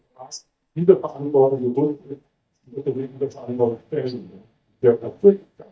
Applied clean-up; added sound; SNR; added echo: neural mask model DeepFilterNet 3.